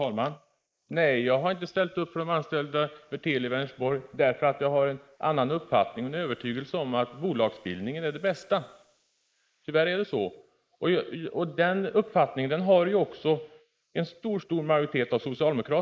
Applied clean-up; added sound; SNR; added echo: neural mask model Resemble Enhance denoiser.